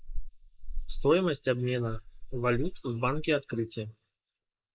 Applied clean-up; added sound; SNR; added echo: neural mask model Resemble Enhance denoiser.